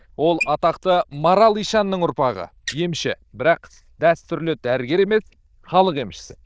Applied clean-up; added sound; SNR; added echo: neural diffusion model UNIVERSE++.